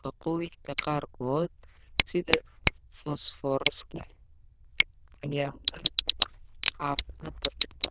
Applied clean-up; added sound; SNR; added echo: neural diffusion model UNIVERSE++.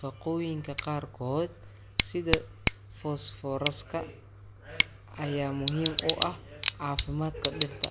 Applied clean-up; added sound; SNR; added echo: none; Tick / Bicycle; 2 dB; none.